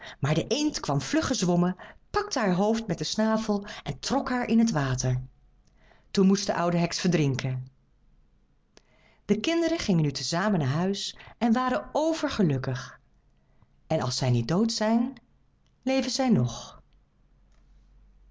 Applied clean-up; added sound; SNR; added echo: none; none; none; none.